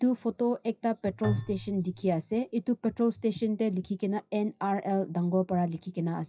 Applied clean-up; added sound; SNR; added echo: classical method WPE with log-MMSE.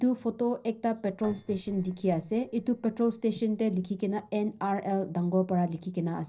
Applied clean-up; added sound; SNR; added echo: neural separator model SepFormer DNS4.